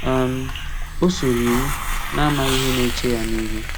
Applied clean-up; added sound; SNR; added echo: none; Hiss; 2 dB; none.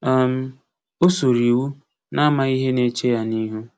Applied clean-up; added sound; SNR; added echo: none; none; none; none.